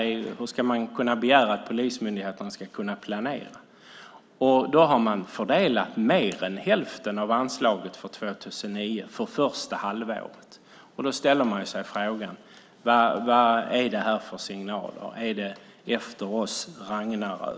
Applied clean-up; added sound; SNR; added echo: none; none; none; none.